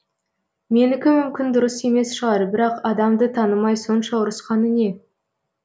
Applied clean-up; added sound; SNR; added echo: none; none; none; none.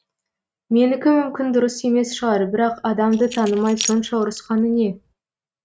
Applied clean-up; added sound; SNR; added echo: neural mask model RNNoise.